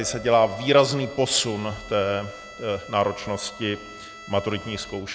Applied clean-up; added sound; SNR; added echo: none; Bowed string instrument; 18 dB; none.